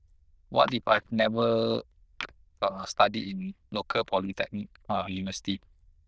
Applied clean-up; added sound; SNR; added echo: neural diffusion model UNIVERSE++.